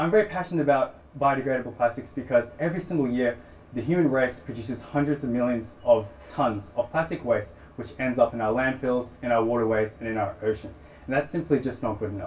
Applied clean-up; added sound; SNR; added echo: none; none; none; reverberation time 0.2 s.